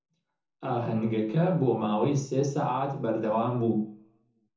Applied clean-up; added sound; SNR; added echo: none; none; none; reverberation time 0.6 s.